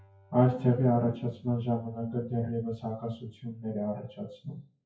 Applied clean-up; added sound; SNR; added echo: classical method WPE with log-MMSE.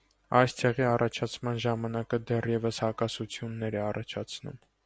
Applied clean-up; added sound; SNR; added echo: none; none; none; none.